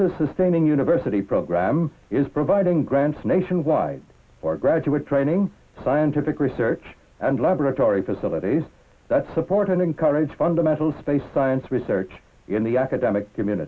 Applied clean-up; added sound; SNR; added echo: none; none; none; none.